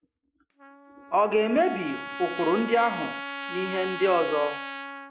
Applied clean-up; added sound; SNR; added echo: none; Trumpet; 10 dB; none.